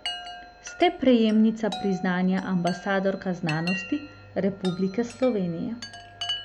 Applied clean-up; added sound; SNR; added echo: none; Chime; 13 dB; none.